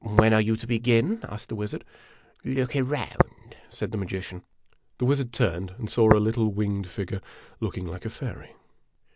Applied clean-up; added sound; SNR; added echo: none; Tap; 6 dB; none.